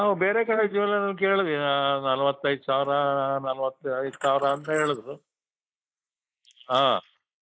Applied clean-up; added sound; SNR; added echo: neural mask model Resemble Enhance denoiser.